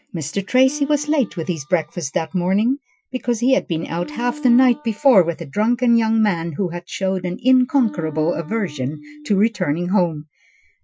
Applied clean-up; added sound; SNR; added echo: classical method Wiener filter.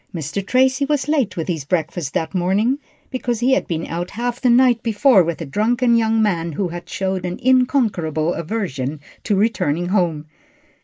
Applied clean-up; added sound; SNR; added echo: neural mask model Resemble Enhance denoiser.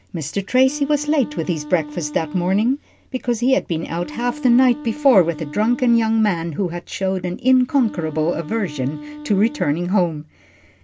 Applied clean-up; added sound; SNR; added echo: none; Wind instrument, woodwind instrument; 15 dB; none.